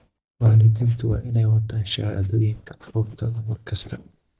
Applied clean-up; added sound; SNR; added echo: neural mask model DeepFilterNet 3.